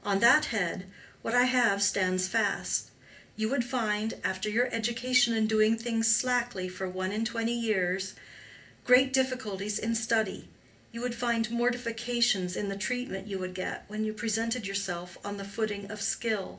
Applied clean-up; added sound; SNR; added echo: none; none; none; reverberation time 0.3 s.